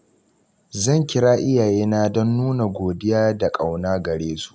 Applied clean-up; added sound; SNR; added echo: none; none; none; none.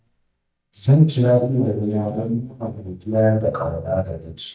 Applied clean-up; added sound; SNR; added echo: neural mask model DeepFilterNet 3.